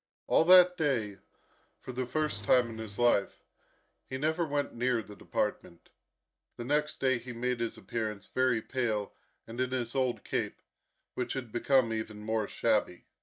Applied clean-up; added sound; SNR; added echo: neural mask model DeepFilterNet 3.